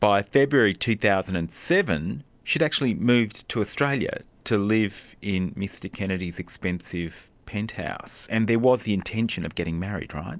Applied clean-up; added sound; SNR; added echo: none; none; none; none.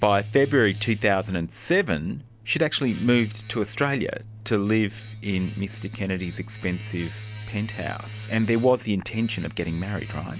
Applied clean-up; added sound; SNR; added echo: none; Domestic sounds, home sounds; 13 dB; none.